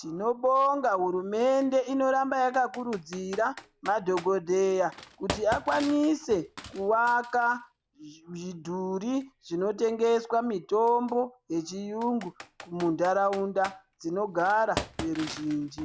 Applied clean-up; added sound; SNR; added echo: none; Computer keyboard; 17 dB; none.